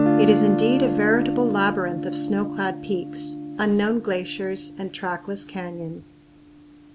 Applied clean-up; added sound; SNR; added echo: none; Guitar; 2 dB; none.